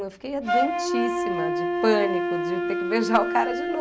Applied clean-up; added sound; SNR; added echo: none; Wind instrument, woodwind instrument; -1 dB; none.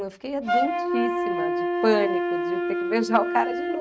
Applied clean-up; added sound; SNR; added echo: neural mask model RNNoise.